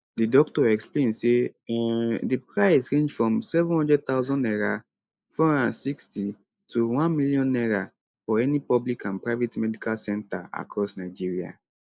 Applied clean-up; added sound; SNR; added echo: neural mask model Resemble Enhance denoiser.